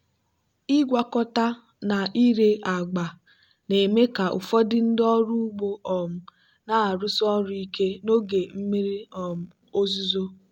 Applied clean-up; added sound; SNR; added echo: none; none; none; none.